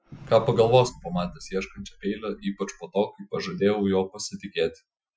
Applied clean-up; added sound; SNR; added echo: classical method Wiener filter.